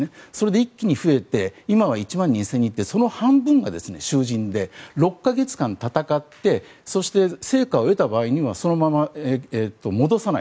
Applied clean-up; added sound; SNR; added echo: none; none; none; none.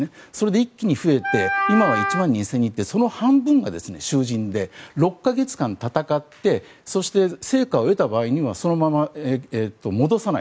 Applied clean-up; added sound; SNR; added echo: none; Wind instrument, woodwind instrument; 2 dB; none.